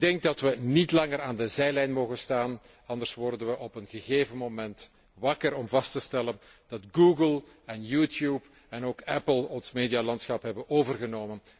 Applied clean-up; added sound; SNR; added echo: none; none; none; none.